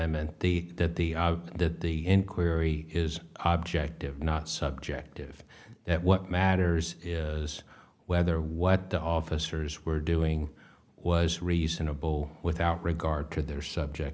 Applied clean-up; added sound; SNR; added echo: none; none; none; none.